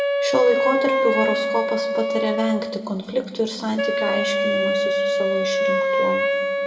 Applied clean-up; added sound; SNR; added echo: none; Wind instrument, woodwind instrument; -3 dB; reverberation time 1.9 s.